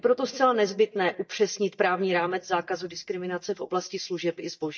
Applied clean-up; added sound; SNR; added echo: neural mask model DeepFilterNet 3.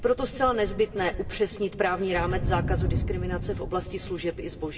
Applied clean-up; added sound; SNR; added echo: none; Thunder; 4 dB; reverberation time 2.2 s.